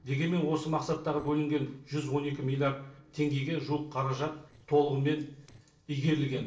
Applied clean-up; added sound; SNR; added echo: neural separator model SepFormer DNS4.